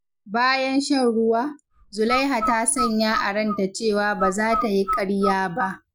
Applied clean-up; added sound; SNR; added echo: none; Bird; 6 dB; none.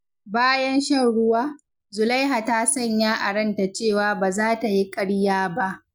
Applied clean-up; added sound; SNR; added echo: none; none; none; none.